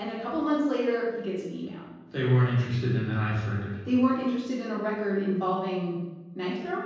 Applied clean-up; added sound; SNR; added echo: none; none; none; reverberation time 1.3 s.